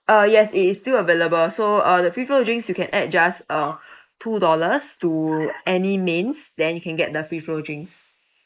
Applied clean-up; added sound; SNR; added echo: neural mask model Resemble Enhance denoiser.